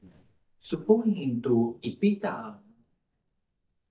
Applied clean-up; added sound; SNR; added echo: neural mask model DeepFilterNet 3.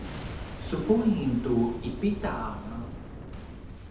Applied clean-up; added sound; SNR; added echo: none; Boom; 8 dB; reverberation time 2.1 s.